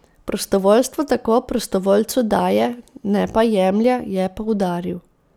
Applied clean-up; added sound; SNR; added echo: none; none; none; none.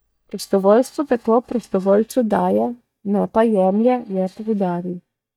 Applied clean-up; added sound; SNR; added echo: neural mask model DeepFilterNet 3.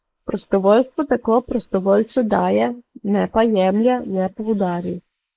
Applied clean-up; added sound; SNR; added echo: neural mask model Resemble Enhance denoiser.